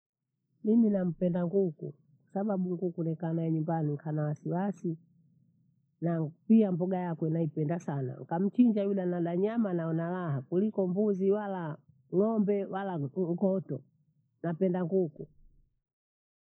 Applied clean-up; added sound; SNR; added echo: neural mask model Resemble Enhance denoiser.